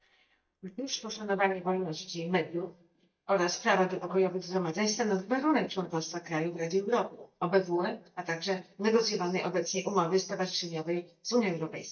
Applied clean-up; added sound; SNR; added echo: neural mask model DeepFilterNet 3.